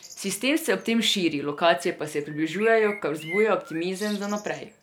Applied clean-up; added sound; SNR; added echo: none; Bird; 16 dB; none.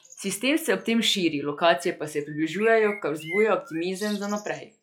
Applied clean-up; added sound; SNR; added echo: classical method log-MMSE.